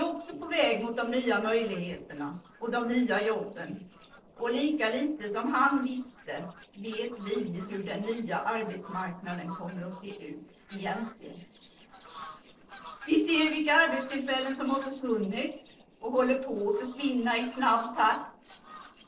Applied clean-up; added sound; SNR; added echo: neural separator model SepFormer DNS4.